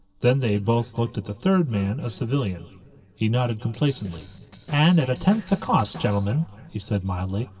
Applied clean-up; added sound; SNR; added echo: neural separator model SepFormer DNS4.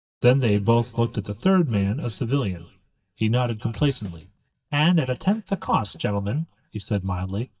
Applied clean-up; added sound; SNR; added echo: neural mask model DeepFilterNet 3.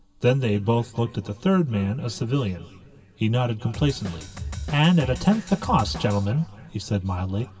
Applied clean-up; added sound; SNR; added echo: none; Drum kit; 10 dB; reverberation time 2.4 s.